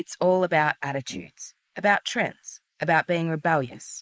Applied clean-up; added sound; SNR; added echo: neural mask model Resemble Enhance denoiser.